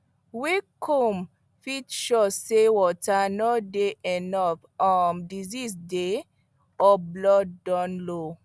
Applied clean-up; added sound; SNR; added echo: none; none; none; none.